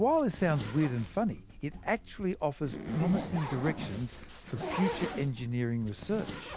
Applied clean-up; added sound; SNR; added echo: none; Zipper (clothing); 7 dB; none.